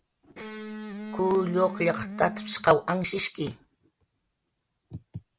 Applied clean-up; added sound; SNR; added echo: none; Electric guitar; 9 dB; none.